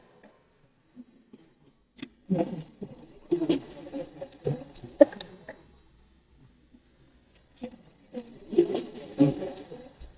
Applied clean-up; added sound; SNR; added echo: neural mask model DeepFilterNet 3.